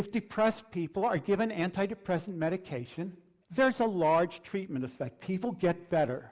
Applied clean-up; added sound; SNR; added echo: none; none; none; none.